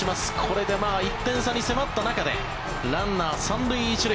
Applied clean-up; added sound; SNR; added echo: none; none; none; none.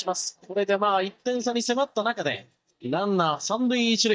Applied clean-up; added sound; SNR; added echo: neural mask model DeepFilterNet 3.